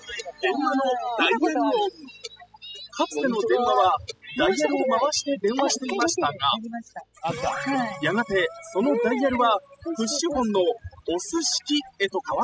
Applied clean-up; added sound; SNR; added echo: classical method spectral subtraction.